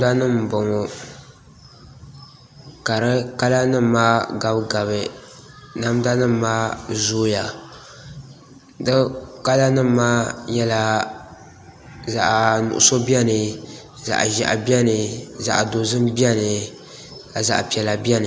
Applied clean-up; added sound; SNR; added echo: none; none; none; none.